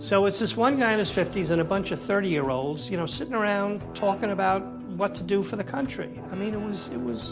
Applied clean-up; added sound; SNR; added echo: none; none; none; none.